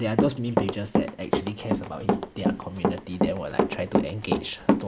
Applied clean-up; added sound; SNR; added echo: none; Run; -4 dB; none.